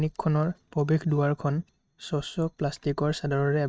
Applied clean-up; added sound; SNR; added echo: neural mask model RNNoise.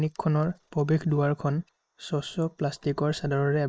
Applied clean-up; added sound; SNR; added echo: neural mask model Resemble Enhance denoiser.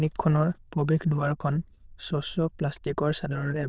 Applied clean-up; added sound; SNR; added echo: neural diffusion model UNIVERSE++.